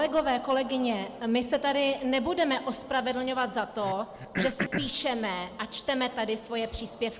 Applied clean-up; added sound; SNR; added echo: none; Cough; 7 dB; none.